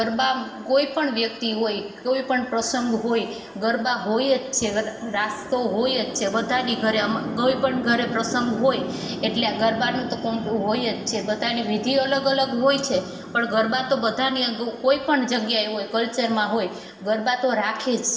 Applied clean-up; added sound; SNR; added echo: none; Chatter / Traffic noise, roadway noise / Train; 13 dB; reverberation time 2.4 s.